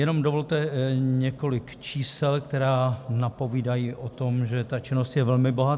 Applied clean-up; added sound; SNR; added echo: none; none; none; none.